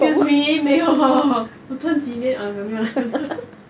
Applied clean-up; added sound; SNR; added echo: none; none; none; none.